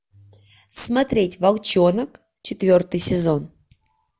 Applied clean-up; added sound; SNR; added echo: none; none; none; none.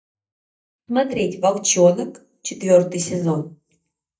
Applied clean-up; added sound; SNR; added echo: neural mask model DeepFilterNet 3.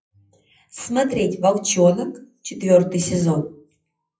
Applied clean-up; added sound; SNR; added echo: classical method WPE with log-MMSE.